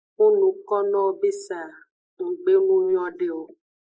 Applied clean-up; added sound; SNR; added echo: neural mask model Resemble Enhance denoiser.